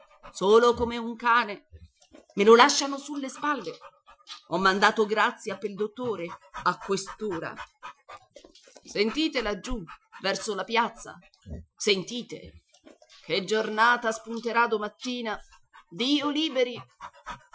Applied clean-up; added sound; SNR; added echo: classical method Wiener filter.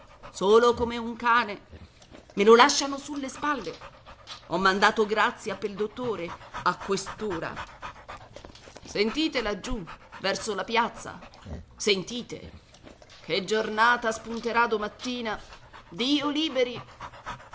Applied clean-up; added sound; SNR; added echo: none; Dog; 17 dB; none.